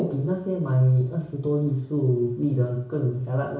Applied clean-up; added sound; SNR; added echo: none; none; none; reverberation time 0.6 s.